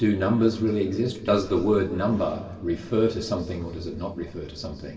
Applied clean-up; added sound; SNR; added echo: none; none; none; reverberation time 2.2 s.